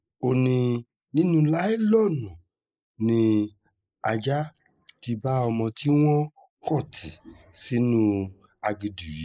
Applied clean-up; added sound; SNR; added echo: neural mask model Resemble Enhance denoiser.